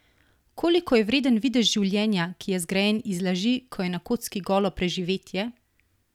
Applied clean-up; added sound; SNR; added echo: none; none; none; none.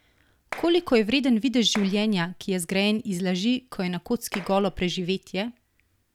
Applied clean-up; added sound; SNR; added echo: none; Clapping; 17 dB; none.